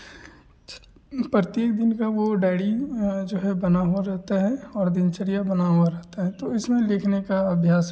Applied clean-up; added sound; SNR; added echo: none; none; none; none.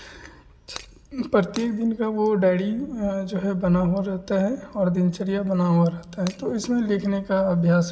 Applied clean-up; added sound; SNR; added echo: none; Shatter; 20 dB; reverberation time 1.0 s.